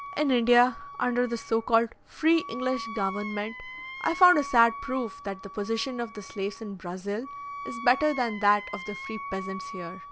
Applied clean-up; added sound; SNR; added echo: none; Wind instrument, woodwind instrument; 12 dB; none.